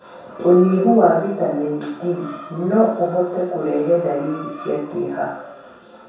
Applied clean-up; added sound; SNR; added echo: none; none; none; reverberation time 0.7 s.